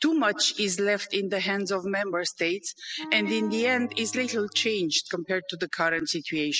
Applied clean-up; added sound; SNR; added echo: classical method spectral subtraction.